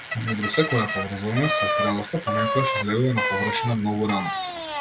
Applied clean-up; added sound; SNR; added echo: none; Bicycle; 1 dB; none.